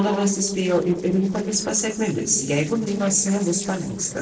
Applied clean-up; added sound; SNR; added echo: neural separator model SepFormer DNS4.